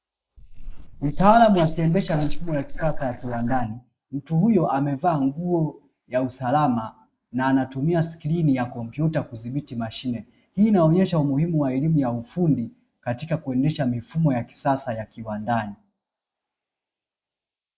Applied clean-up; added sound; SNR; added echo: neural mask model Resemble Enhance denoiser.